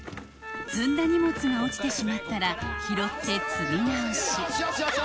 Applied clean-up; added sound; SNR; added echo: none; none; none; none.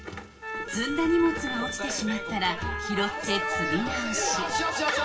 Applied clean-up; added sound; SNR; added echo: none; none; none; reverberation time 0.2 s.